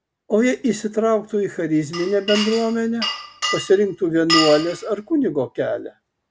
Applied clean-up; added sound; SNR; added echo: none; Glass; 6 dB; none.